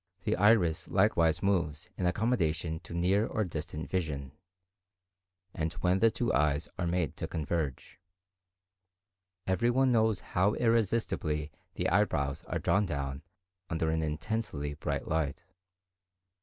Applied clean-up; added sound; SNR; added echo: none; none; none; none.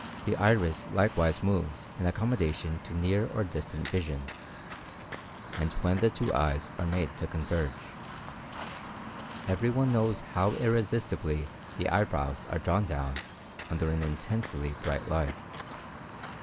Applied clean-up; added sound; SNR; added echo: none; Walk, footsteps; 12 dB; none.